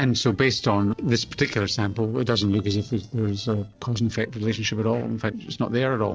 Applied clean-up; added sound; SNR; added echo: neural separator model SepFormer DNS4.